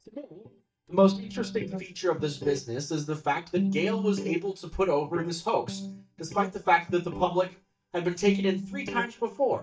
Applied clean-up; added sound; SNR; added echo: neural mask model DeepFilterNet 3.